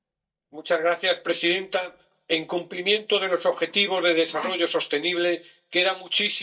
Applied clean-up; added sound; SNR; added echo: neural mask model DeepFilterNet 3.